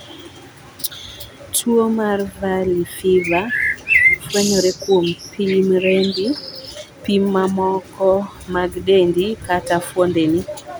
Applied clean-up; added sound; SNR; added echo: none; Bird; 3 dB; none.